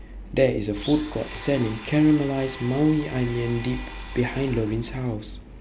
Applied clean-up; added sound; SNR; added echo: none; Domestic sounds, home sounds; 17 dB; none.